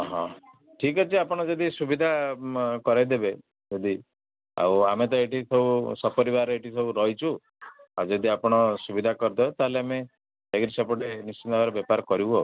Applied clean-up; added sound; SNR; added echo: none; none; none; none.